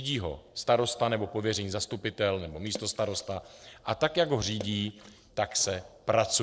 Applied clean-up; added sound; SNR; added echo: neural separator model SepFormer DNS4.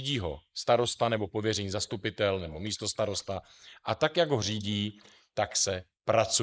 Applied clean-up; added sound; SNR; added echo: neural mask model Resemble Enhance denoiser.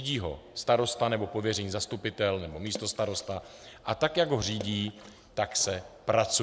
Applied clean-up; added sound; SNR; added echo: none; Water / Splash, splatter; 19 dB; none.